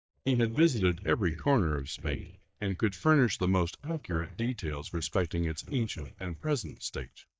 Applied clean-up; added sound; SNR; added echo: neural mask model DeepFilterNet 3.